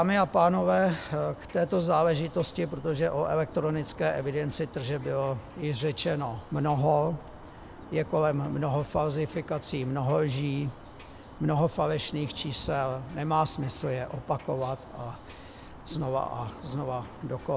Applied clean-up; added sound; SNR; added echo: none; Bird; 17 dB; none.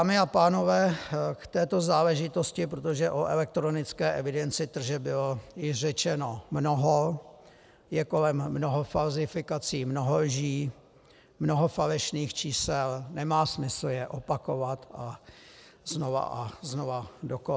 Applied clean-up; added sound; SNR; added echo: none; none; none; none.